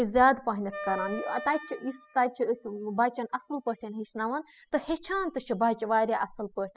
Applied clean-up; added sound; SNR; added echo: classical method spectral subtraction.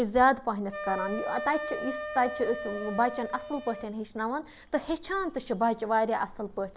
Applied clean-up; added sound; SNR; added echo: none; Wind instrument, woodwind instrument; 10 dB; none.